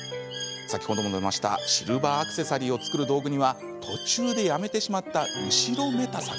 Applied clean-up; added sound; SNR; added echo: none; Bird; 13 dB; none.